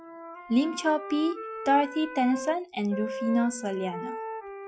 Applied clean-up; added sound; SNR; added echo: classical method Wiener filter.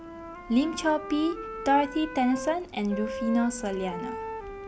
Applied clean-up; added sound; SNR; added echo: none; Wind instrument, woodwind instrument; 10 dB; none.